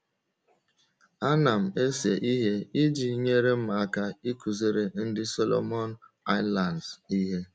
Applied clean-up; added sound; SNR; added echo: none; none; none; none.